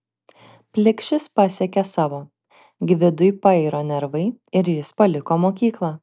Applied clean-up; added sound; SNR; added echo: none; none; none; none.